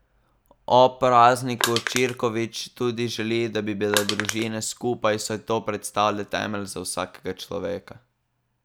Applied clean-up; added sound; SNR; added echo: none; Crushing; 3 dB; none.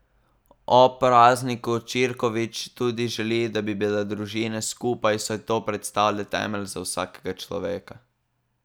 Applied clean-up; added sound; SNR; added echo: none; none; none; none.